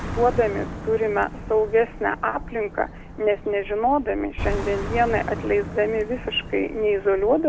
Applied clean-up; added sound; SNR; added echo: none; Car passing by; 10 dB; none.